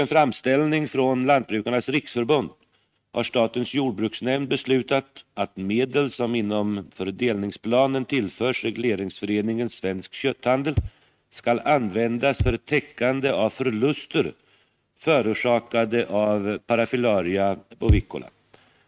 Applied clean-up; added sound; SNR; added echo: neural mask model RNNoise.